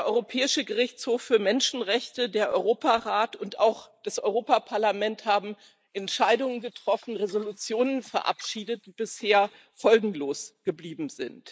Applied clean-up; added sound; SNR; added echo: neural mask model Resemble Enhance denoiser.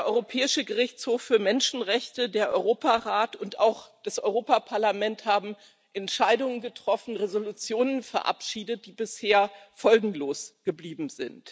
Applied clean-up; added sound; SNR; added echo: none; none; none; none.